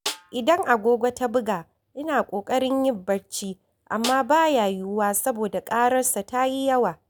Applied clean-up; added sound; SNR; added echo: none; Snare drum; 14 dB; none.